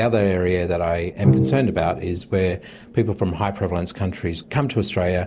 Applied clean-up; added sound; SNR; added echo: none; Bowed string instrument; 5 dB; none.